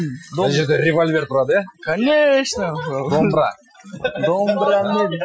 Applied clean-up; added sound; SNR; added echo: classical method Wiener filter.